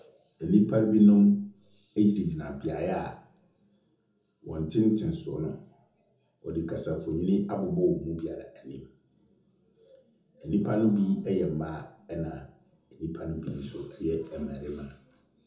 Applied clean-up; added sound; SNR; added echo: none; none; none; reverberation time 0.5 s.